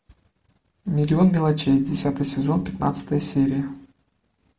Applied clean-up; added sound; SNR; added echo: none; none; none; none.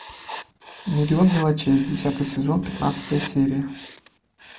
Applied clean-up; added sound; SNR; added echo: none; Writing; 17 dB; none.